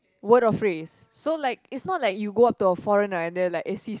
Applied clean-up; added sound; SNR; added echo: none; none; none; none.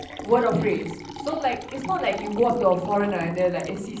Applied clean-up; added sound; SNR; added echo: none; Liquid; 13 dB; reverberation time 0.6 s.